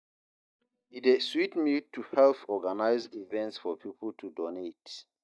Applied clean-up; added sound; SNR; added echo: neural mask model DeepFilterNet 3.